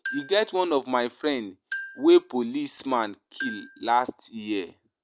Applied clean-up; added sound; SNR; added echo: none; Marimba, xylophone; 15 dB; none.